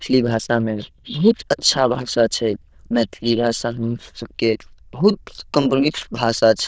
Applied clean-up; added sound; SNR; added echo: neural diffusion model UNIVERSE++.